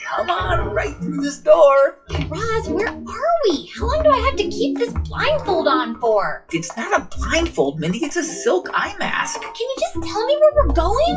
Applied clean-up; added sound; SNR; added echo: classical method WPE with log-MMSE.